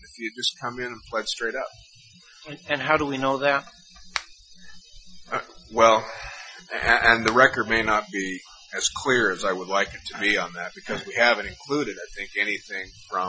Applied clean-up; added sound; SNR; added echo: classical method Wiener filter.